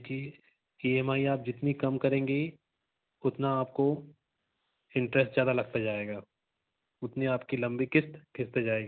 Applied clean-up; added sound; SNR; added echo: none; none; none; none.